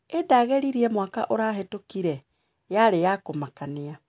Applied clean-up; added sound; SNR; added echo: none; none; none; none.